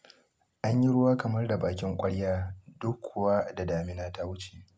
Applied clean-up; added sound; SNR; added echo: none; none; none; none.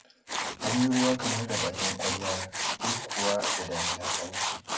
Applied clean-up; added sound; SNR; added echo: none; Tools; -1 dB; reverberation time 0.5 s.